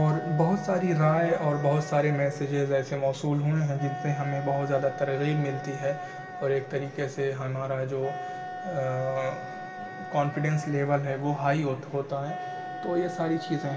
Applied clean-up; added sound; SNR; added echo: none; Wind instrument, woodwind instrument; 12 dB; reverberation time 2.5 s.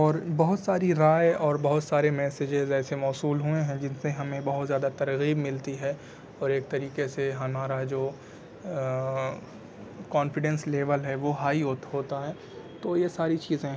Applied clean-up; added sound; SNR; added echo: none; none; none; none.